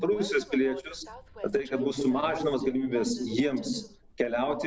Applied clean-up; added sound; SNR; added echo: none; Train; 18 dB; none.